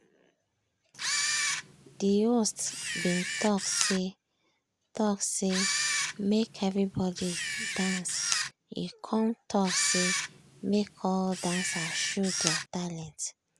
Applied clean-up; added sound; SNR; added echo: none; Camera; 2 dB; none.